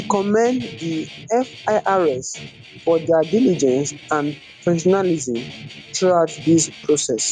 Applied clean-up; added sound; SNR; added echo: neural mask model RNNoise.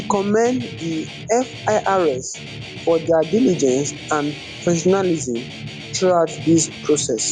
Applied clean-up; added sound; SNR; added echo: none; Guitar; 14 dB; none.